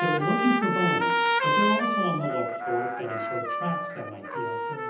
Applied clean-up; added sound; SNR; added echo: none; Trumpet; -3 dB; reverberation time 0.8 s.